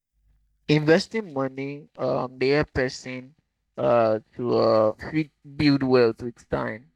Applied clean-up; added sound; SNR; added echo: neural mask model DeepFilterNet 3.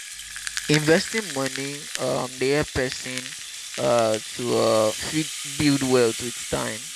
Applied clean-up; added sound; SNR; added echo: none; Rattle (instrument); 9 dB; none.